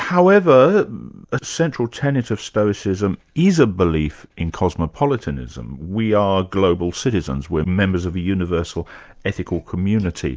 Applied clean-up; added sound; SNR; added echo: none; none; none; none.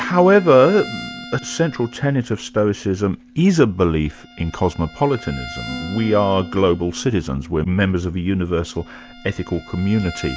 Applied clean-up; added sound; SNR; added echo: none; Bass guitar + Bowed string instrument; 17 dB; none.